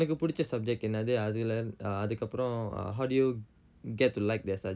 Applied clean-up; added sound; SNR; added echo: none; none; none; none.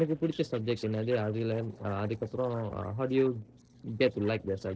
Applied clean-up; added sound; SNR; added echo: neural separator model SepFormer DNS4.